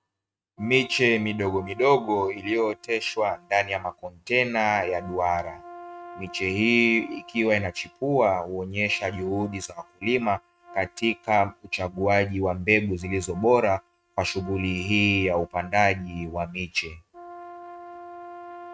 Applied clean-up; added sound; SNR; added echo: neural mask model RNNoise.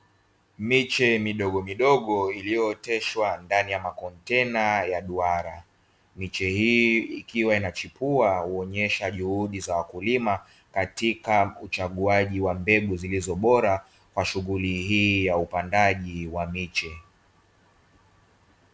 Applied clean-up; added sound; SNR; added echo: none; none; none; none.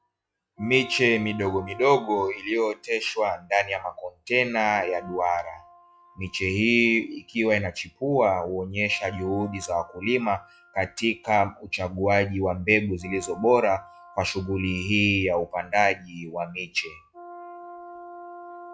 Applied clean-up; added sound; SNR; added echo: classical method log-MMSE.